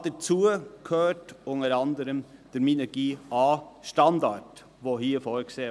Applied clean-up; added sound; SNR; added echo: none; none; none; none.